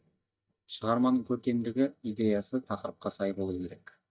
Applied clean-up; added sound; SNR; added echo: neural mask model DeepFilterNet 3.